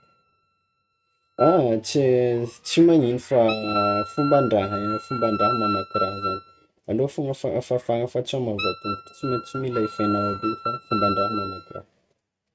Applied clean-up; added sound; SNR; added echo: neural mask model RNNoise.